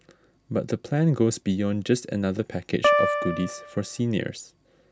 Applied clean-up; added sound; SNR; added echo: none; Piano; -1 dB; none.